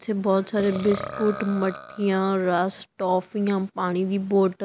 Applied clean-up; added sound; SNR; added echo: none; Burping, eructation; 14 dB; none.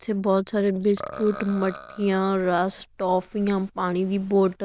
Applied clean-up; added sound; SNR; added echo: neural diffusion model UNIVERSE++.